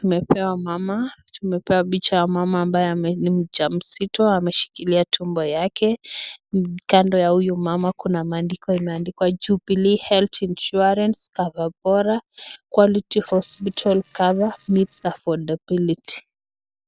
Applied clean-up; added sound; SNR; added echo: neural separator model SepFormer DNS4.